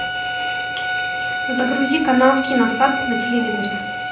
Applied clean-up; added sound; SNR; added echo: none; Bowed string instrument; 3 dB; reverberation time 0.6 s.